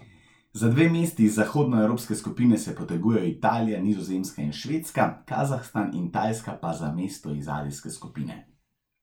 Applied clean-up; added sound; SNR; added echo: none; none; none; none.